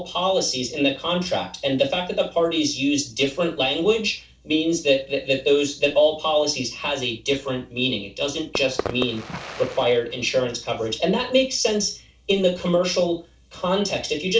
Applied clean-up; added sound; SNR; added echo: none; Fireworks; 11 dB; reverberation time 0.2 s.